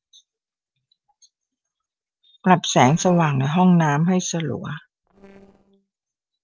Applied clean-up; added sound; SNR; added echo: neural separator model SepFormer DNS4.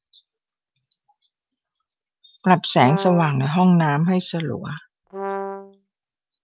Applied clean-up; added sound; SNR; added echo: none; Brass instrument; 8 dB; none.